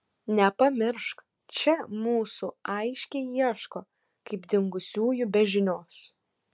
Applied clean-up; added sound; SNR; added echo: none; none; none; none.